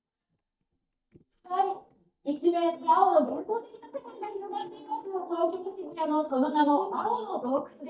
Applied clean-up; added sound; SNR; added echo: neural mask model DeepFilterNet 3.